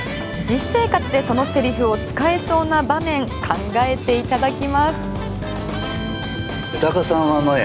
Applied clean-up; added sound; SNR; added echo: none; Cricket; 11 dB; none.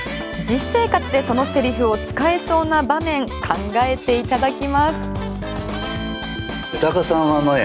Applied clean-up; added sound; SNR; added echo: none; none; none; none.